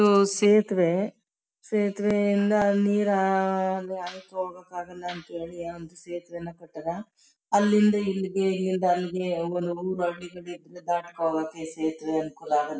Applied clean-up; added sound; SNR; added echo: none; none; none; none.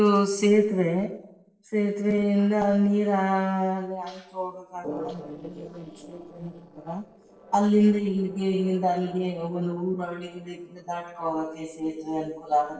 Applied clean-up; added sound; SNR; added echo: neural separator model SepFormer DNS4.